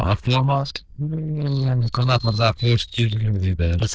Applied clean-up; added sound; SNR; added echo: neural diffusion model UNIVERSE++.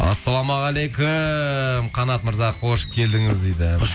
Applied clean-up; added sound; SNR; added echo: none; Fireworks; 13 dB; none.